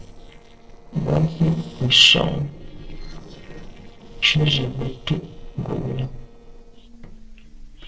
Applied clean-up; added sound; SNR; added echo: neural separator model SepFormer DNS4.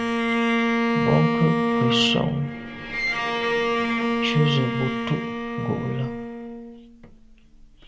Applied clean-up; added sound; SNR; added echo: none; Bowed string instrument; -3 dB; none.